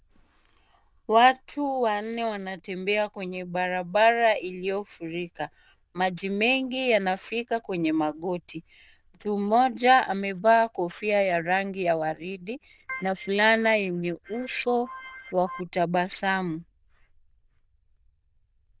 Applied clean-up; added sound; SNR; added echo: neural diffusion model UNIVERSE++.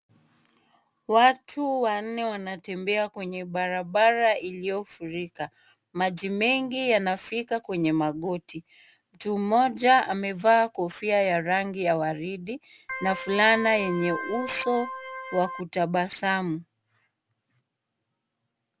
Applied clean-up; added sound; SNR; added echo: none; Organ; 9 dB; none.